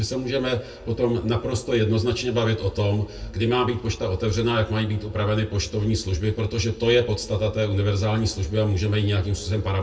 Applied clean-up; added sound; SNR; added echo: none; none; none; reverberation time 0.2 s.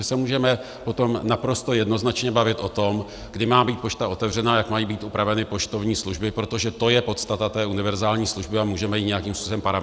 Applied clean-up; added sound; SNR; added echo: none; none; none; none.